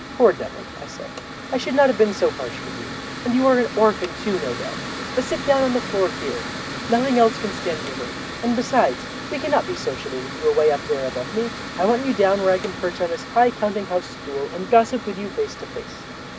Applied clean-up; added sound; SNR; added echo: none; Mechanical fan; 9 dB; none.